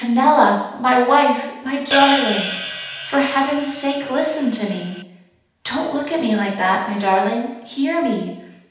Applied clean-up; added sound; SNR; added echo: none; Hi-hat; 8 dB; reverberation time 0.8 s.